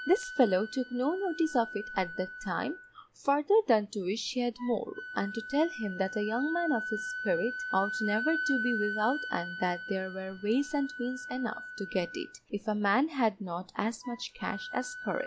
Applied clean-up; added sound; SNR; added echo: none; Wind instrument, woodwind instrument; 9 dB; none.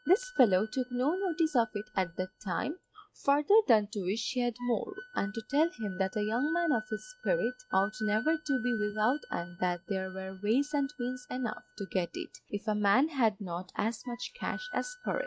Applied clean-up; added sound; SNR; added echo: neural mask model RNNoise.